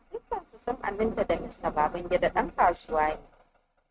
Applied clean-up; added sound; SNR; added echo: neural mask model RNNoise.